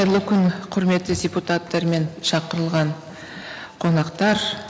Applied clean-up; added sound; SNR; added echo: none; none; none; none.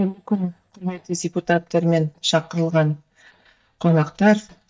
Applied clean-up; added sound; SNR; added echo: neural mask model DeepFilterNet 3.